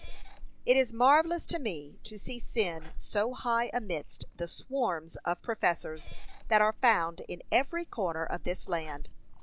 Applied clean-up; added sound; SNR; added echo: none; Meow / Purr; 7 dB; none.